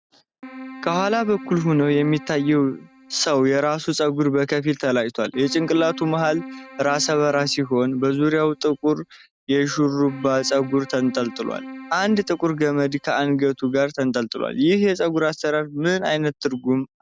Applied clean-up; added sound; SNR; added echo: none; Keyboard (musical); 17 dB; none.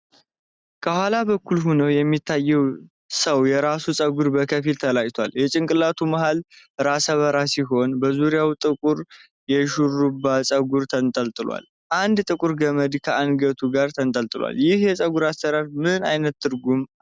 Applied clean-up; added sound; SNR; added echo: none; none; none; none.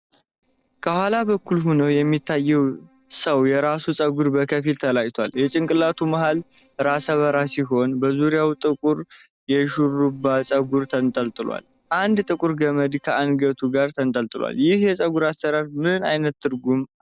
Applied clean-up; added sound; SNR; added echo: neural separator model SepFormer DNS4.